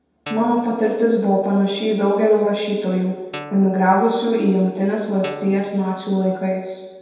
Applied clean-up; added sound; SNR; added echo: none; Guitar; 17 dB; reverberation time 1.1 s.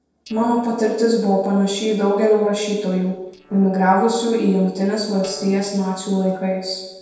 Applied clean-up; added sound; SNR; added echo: neural separator model SepFormer DNS4.